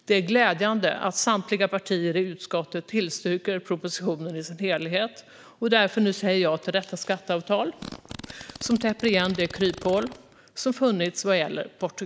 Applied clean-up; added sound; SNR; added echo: none; Fart; 16 dB; none.